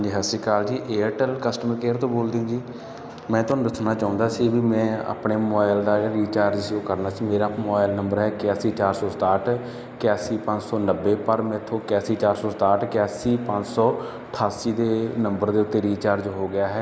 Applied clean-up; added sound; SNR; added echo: none; none; none; none.